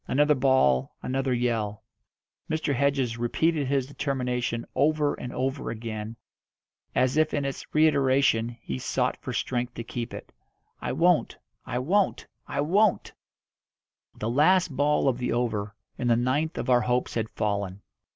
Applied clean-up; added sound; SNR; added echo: none; none; none; none.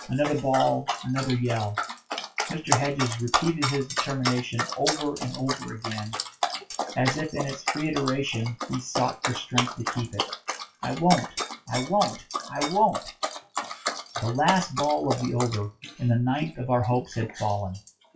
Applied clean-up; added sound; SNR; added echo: classical method WPE with log-MMSE.